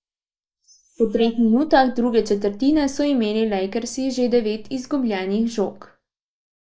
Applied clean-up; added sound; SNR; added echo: neural mask model Resemble Enhance denoiser.